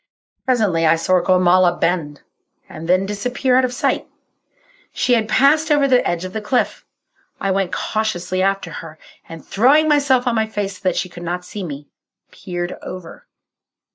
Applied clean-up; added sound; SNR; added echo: neural mask model DeepFilterNet 3.